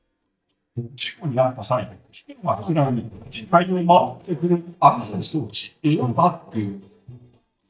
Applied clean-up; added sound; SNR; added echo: neural mask model DeepFilterNet 3.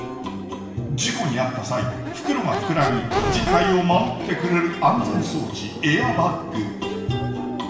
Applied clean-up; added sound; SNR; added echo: none; Crowd / Race car, auto racing / Accelerating, revving, vroom; 8 dB; reverberation time 1.0 s.